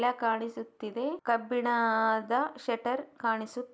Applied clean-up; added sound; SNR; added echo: none; none; none; none.